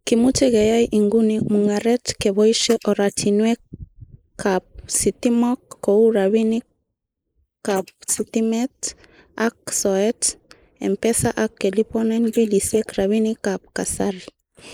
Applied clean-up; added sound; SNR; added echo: neural mask model Resemble Enhance denoiser.